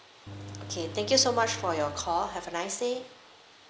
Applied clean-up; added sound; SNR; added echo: none; Engine; 13 dB; none.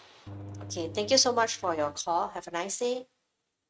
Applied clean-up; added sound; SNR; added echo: neural mask model RNNoise.